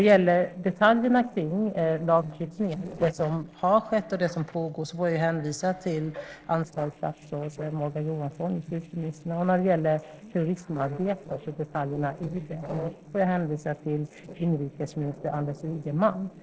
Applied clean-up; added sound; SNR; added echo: neural separator model SepFormer DNS4.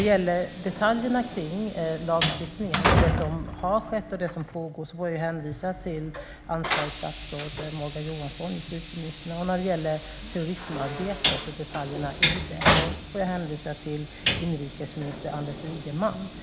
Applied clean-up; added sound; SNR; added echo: none; Train; 0 dB; none.